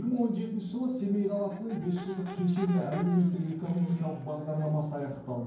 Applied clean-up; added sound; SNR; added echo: none; Crowd / Race car, auto racing / Accelerating, revving, vroom; 17 dB; reverberation time 0.9 s.